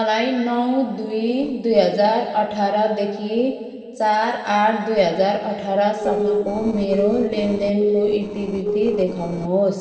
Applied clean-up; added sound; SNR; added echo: neural separator model SepFormer DNS4.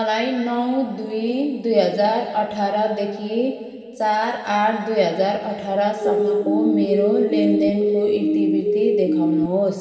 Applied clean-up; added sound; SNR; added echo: none; Siren; -2 dB; reverberation time 2.1 s.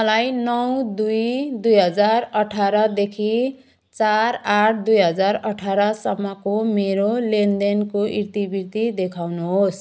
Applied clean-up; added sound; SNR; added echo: none; none; none; none.